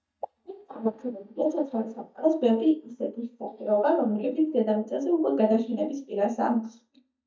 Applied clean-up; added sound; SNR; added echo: neural mask model DeepFilterNet 3.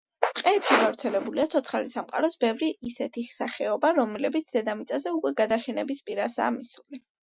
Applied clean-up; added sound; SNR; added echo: none; none; none; none.